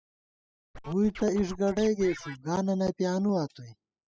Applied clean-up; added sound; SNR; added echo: classical method spectral subtraction.